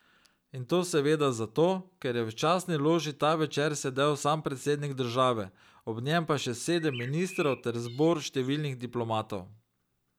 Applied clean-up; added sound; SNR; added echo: none; Bird; 17 dB; none.